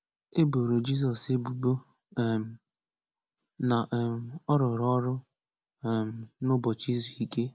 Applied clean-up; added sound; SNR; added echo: none; none; none; none.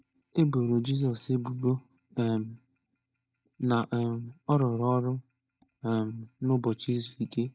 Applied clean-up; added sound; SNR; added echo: neural mask model DeepFilterNet 3.